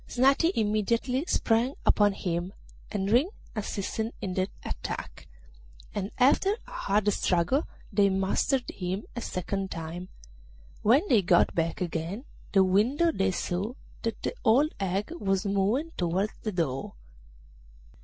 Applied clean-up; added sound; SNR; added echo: none; none; none; none.